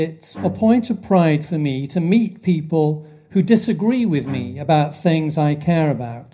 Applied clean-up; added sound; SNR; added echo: none; Bowed string instrument; 19 dB; reverberation time 0.5 s.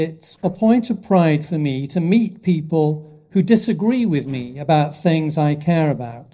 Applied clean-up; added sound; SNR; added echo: neural separator model SepFormer DNS4.